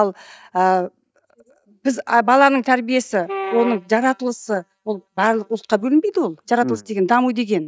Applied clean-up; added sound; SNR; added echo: neural mask model DeepFilterNet 3.